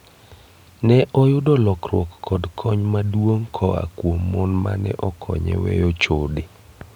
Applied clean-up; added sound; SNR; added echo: none; none; none; none.